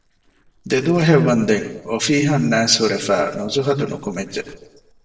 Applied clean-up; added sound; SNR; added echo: neural separator model SepFormer DNS4.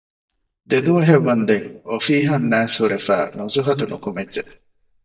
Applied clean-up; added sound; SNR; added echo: neural mask model DeepFilterNet 3.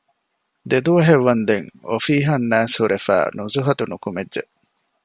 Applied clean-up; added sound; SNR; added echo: none; none; none; none.